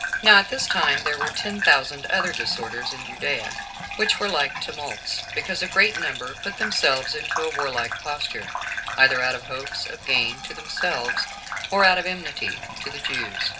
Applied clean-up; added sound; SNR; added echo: none; Bathtub (filling or washing) / Gurgling; 6 dB; reverberation time 0.2 s.